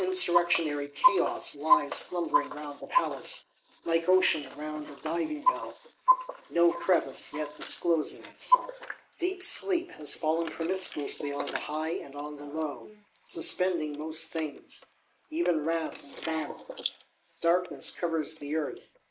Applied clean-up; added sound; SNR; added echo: neural mask model Resemble Enhance denoiser.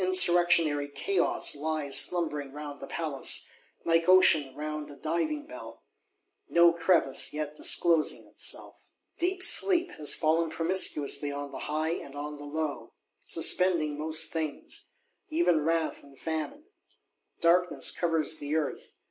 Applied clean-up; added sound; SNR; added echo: none; none; none; none.